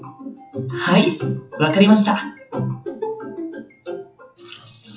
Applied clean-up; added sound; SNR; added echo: classical method WPE with log-MMSE.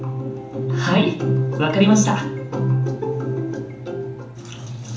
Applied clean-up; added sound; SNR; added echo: none; Engine; 17 dB; reverberation time 0.7 s.